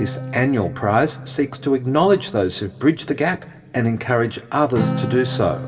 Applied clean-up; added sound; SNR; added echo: none; Acoustic guitar; 10 dB; reverberation time 2.7 s.